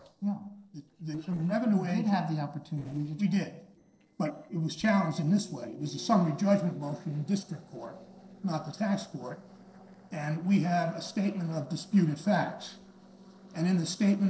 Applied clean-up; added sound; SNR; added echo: neural separator model SepFormer DNS4.